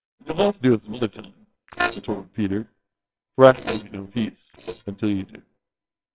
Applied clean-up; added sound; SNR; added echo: neural separator model SepFormer WHAMR!.